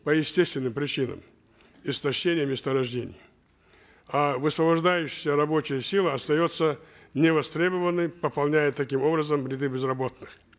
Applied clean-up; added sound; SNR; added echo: none; none; none; none.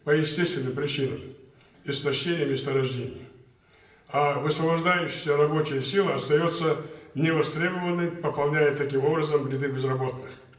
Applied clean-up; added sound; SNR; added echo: none; none; none; reverberation time 0.7 s.